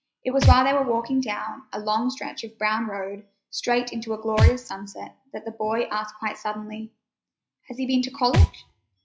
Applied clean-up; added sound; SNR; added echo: classical method log-MMSE.